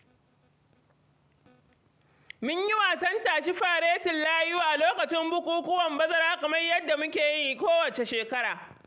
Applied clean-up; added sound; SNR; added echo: none; none; none; none.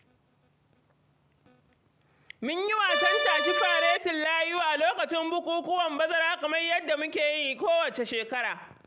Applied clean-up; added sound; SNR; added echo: none; Accordion; -4 dB; none.